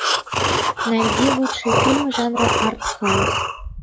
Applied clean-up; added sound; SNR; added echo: classical method log-MMSE.